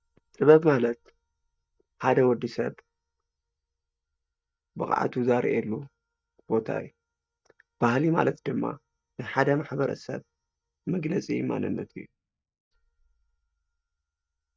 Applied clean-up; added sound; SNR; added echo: neural mask model DeepFilterNet 3.